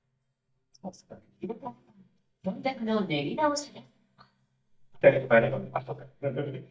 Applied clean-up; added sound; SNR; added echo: neural mask model DeepFilterNet 3.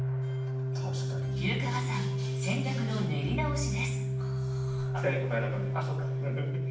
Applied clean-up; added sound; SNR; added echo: none; Organ; -5 dB; reverberation time 0.6 s.